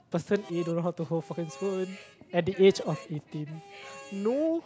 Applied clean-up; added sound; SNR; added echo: none; Harmonica; 20 dB; none.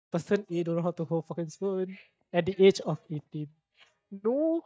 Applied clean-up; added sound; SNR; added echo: neural mask model DeepFilterNet 3.